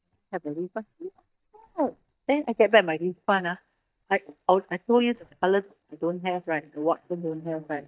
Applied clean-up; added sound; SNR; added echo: neural mask model DeepFilterNet 3.